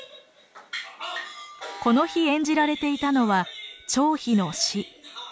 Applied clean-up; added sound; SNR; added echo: none; none; none; none.